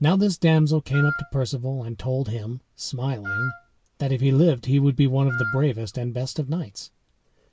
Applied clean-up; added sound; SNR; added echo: none; Wind instrument, woodwind instrument; 8 dB; none.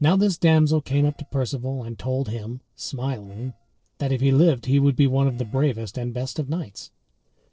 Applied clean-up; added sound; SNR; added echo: neural separator model SepFormer DNS4.